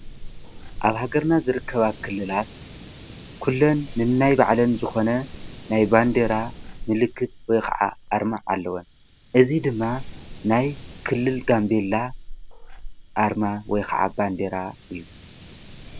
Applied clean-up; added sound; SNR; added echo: none; Hiss + Meow / Purr; 14 dB; none.